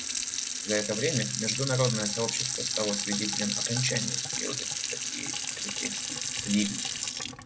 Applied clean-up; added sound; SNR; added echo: none; Coin (dropping) + Sink (filling or washing) / Water tap, faucet; -1 dB; none.